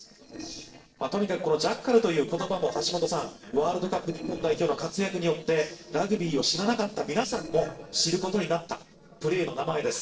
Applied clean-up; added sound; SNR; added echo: neural separator model SepFormer DNS4.